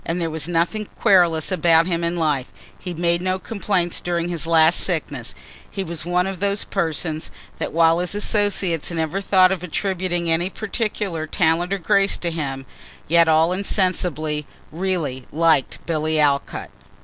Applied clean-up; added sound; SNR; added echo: none; none; none; none.